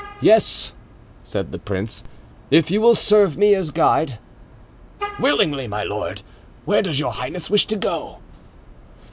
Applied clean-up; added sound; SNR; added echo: none; Vehicle horn, car horn, honking; 19 dB; none.